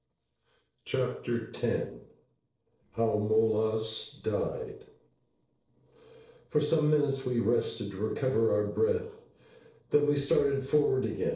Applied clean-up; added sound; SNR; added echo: neural separator model SepFormer DNS4.